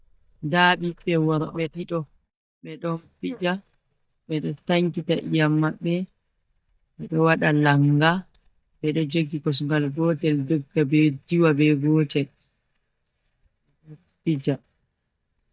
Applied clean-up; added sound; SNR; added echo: neural mask model DeepFilterNet 3.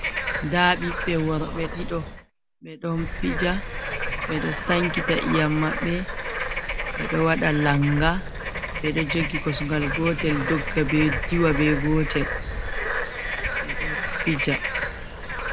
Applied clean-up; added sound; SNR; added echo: none; Bird / Frog; 3 dB; none.